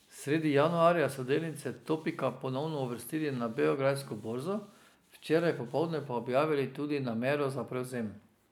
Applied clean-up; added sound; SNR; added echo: none; none; none; none.